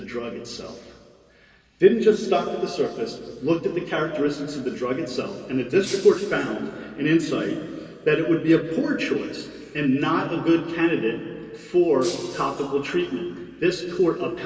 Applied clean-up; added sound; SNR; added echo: none; Shatter; 17 dB; reverberation time 2.3 s.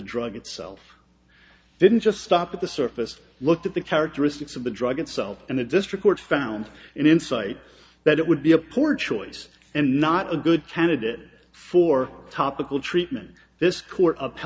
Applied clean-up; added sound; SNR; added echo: none; none; none; none.